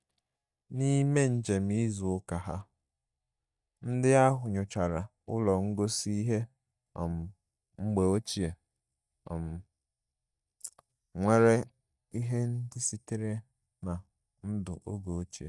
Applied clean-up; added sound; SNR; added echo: neural mask model DeepFilterNet 3.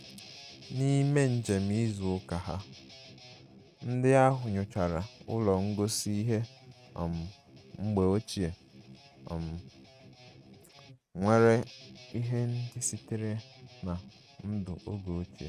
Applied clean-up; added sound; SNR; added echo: neural mask model RNNoise.